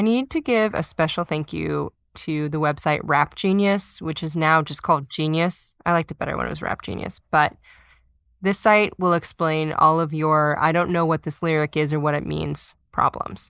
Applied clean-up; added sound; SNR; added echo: neural mask model Resemble Enhance denoiser.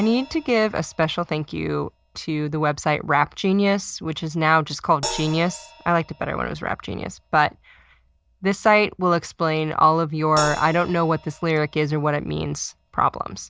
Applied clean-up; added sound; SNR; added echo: none; Crash cymbal; 18 dB; none.